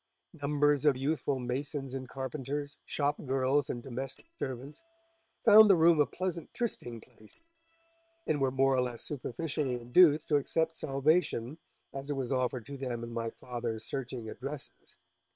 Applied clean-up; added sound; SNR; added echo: neural separator model SepFormer WHAM!.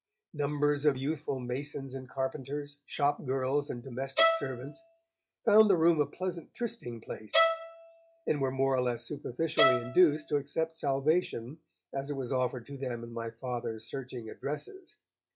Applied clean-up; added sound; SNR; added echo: classical method log-MMSE.